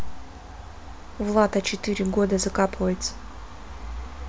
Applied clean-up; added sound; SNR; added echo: none; none; none; none.